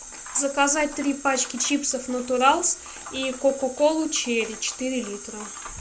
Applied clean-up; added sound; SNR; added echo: none; none; none; none.